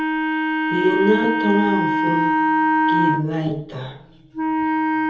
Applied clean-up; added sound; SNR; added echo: none; Wind instrument, woodwind instrument; -4 dB; reverberation time 0.9 s.